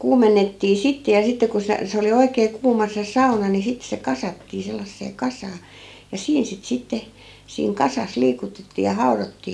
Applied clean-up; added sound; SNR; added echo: none; none; none; none.